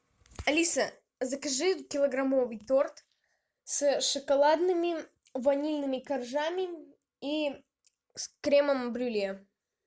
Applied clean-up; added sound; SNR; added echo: none; none; none; none.